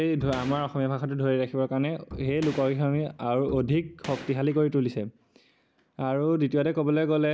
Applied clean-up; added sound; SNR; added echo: none; Bowed string instrument + Gunshot, gunfire; 16 dB; none.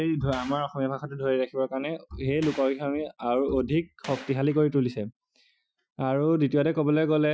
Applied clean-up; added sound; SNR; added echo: classical method Wiener filter.